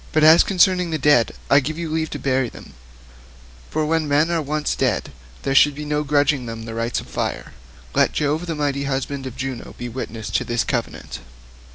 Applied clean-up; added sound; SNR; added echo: none; none; none; none.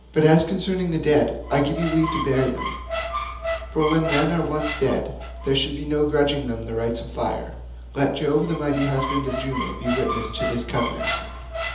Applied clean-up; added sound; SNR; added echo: none; Squeak; 8 dB; reverberation time 0.8 s.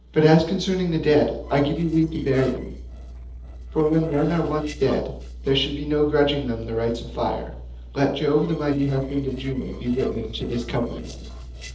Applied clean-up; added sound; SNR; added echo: neural separator model SepFormer DNS4.